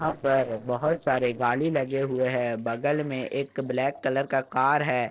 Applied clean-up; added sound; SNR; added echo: neural separator model SepFormer DNS4.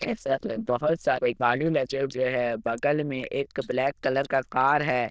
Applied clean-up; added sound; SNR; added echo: neural diffusion model UNIVERSE++.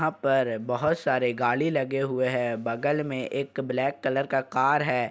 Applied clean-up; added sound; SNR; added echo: none; none; none; none.